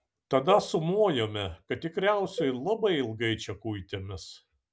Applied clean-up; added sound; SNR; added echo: none; Cowbell; 14 dB; none.